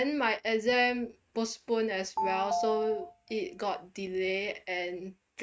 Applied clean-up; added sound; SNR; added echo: neural mask model RNNoise.